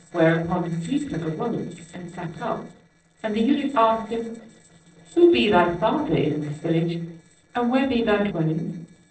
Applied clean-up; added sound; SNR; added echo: neural separator model SepFormer DNS4.